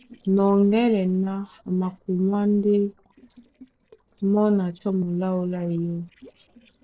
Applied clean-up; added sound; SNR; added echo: neural separator model SepFormer DNS4.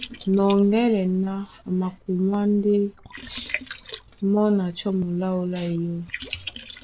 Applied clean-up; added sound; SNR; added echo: none; Liquid; 17 dB; none.